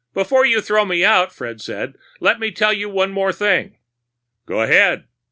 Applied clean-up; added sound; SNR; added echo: none; none; none; none.